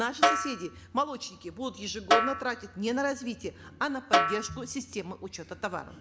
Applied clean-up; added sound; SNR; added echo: none; Snare drum; -2 dB; none.